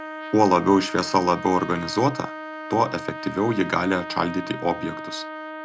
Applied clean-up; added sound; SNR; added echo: none; Trumpet; 11 dB; none.